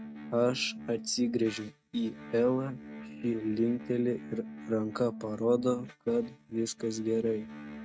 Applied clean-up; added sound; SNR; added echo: neural mask model RNNoise.